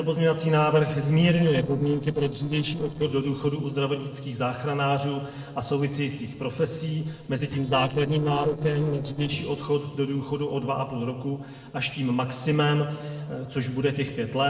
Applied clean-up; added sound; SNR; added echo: neural separator model SepFormer DNS4.